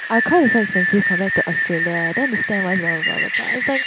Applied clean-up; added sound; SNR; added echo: none; Rain; 0 dB; none.